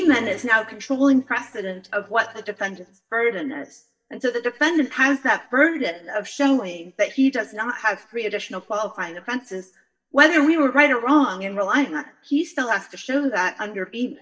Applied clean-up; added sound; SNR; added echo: neural mask model DeepFilterNet 3.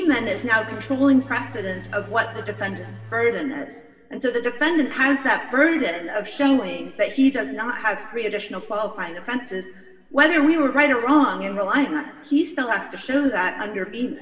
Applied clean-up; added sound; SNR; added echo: none; Engine / Domestic sounds, home sounds; 18 dB; reverberation time 2.8 s.